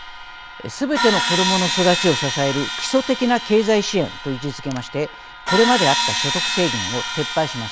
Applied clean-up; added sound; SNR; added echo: none; Crash cymbal; 3 dB; none.